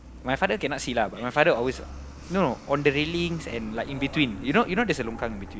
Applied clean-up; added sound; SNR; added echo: none; Truck; 14 dB; none.